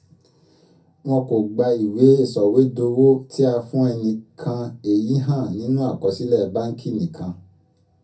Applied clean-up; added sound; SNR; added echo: none; none; none; reverberation time 0.3 s.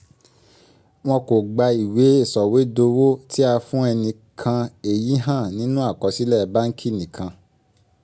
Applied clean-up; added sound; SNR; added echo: none; none; none; none.